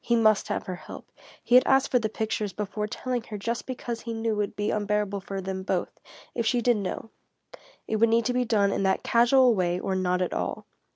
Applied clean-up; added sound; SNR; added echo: none; none; none; none.